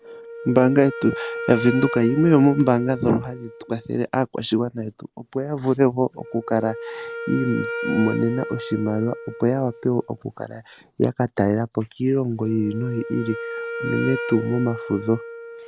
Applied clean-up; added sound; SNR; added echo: none; Wind instrument, woodwind instrument; 11 dB; none.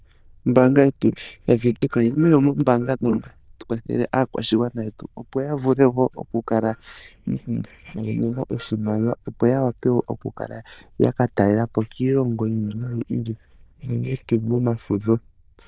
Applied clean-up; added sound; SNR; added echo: neural diffusion model UNIVERSE++.